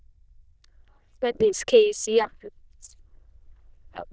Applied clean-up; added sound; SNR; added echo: neural diffusion model UNIVERSE++.